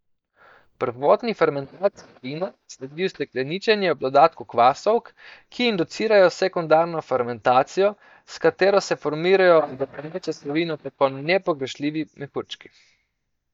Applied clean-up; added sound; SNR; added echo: neural mask model DeepFilterNet 3.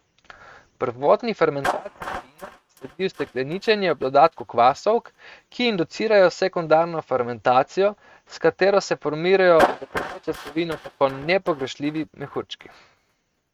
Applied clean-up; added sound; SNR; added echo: neural mask model RNNoise.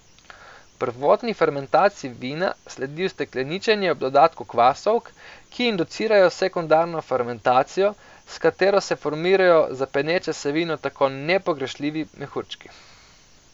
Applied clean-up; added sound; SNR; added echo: none; none; none; none.